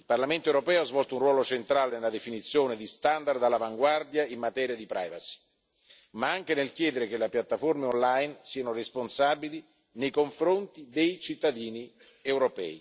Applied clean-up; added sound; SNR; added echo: none; none; none; none.